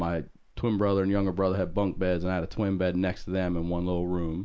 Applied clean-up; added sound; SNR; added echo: neural mask model Resemble Enhance denoiser.